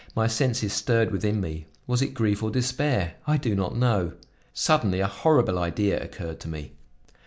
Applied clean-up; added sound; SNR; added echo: none; none; none; none.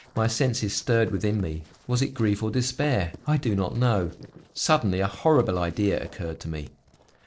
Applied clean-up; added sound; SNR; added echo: neural separator model SepFormer DNS4.